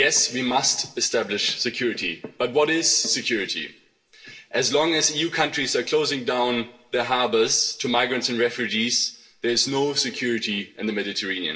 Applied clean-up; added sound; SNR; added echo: none; none; none; reverberation time 0.2 s.